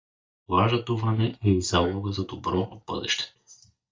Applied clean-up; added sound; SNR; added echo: neural mask model DeepFilterNet 3.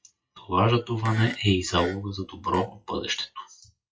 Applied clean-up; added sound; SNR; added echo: classical method WPE with log-MMSE.